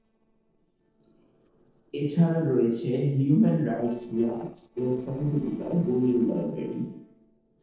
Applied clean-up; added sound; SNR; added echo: neural separator model SepFormer DNS4.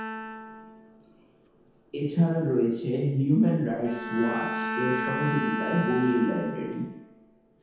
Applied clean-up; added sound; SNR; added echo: none; Bowed string instrument; 7 dB; reverberation time 0.9 s.